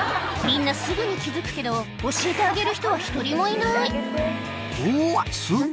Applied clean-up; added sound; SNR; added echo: none; none; none; none.